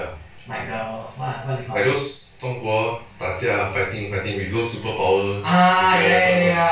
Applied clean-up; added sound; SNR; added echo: none; none; none; reverberation time 0.3 s.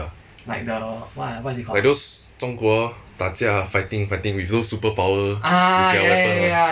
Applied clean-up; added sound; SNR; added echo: none; none; none; none.